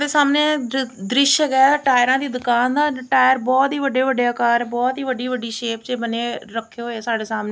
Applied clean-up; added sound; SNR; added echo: none; none; none; none.